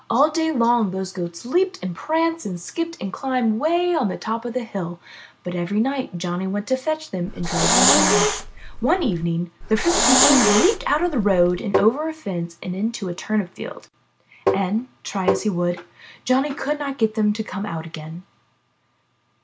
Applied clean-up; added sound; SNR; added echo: none; Tap + Hiss; -2 dB; none.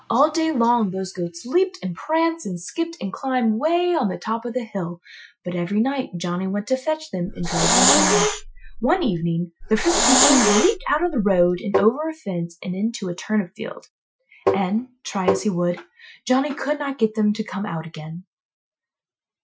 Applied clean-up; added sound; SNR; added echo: classical method Wiener filter.